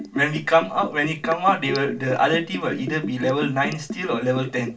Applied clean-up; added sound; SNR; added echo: none; Liquid; 10 dB; reverberation time 0.2 s.